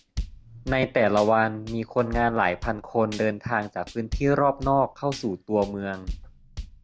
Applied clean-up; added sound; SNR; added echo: none; Drum / Drum kit; 13 dB; none.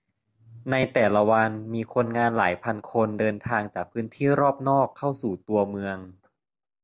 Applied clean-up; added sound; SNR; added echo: none; none; none; none.